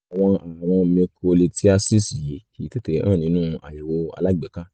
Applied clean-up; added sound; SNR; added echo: none; none; none; none.